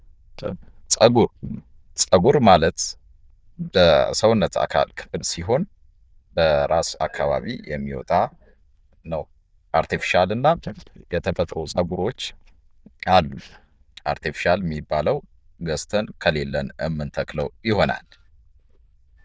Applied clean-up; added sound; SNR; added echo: neural diffusion model UNIVERSE++.